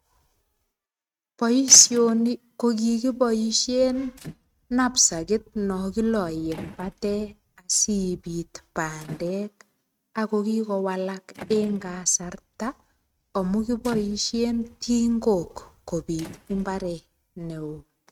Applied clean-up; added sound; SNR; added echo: neural mask model RNNoise.